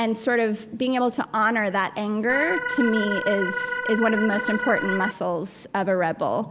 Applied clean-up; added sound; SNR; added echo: none; Organ; 3 dB; none.